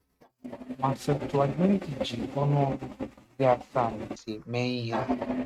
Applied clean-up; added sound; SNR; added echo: neural mask model RNNoise.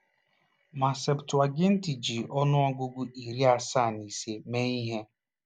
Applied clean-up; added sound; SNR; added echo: none; none; none; none.